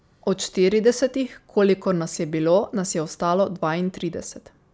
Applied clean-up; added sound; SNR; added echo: none; none; none; none.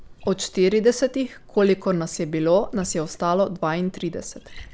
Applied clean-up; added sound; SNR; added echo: none; Liquid; 19 dB; none.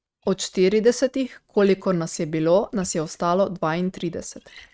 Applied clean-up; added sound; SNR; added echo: neural mask model RNNoise.